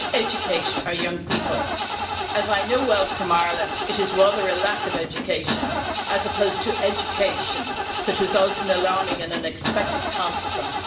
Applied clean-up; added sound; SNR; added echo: none; Engine starting / Car; 1 dB; reverberation time 0.7 s.